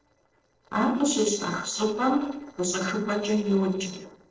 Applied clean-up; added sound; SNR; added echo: neural separator model SepFormer DNS4.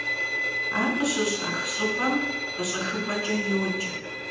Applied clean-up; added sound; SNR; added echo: none; Bowed string instrument; 1 dB; reverberation time 0.9 s.